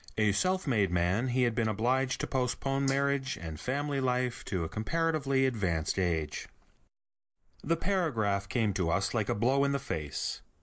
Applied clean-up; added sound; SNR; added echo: neural mask model Resemble Enhance denoiser.